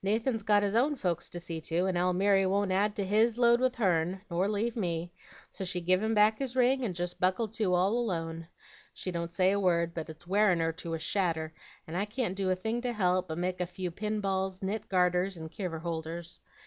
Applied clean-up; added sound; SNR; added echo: none; none; none; none.